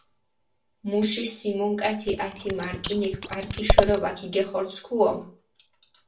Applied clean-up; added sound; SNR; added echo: none; Scissors; -1 dB; reverberation time 0.3 s.